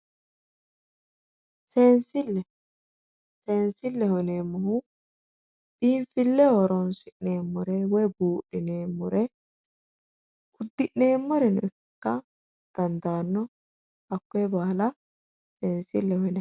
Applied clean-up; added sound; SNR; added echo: none; none; none; none.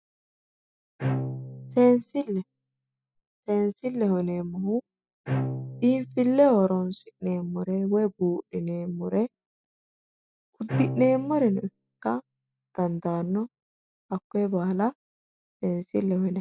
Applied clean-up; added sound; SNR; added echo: classical method spectral subtraction.